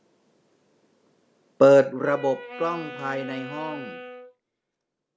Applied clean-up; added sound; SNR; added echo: none; Wind instrument, woodwind instrument; 15 dB; none.